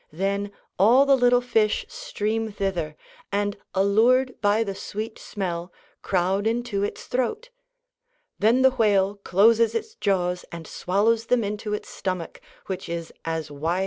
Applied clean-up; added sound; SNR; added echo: none; none; none; none.